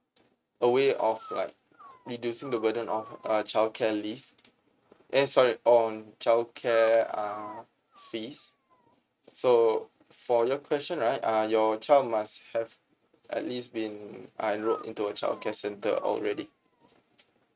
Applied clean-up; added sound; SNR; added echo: neural mask model RNNoise.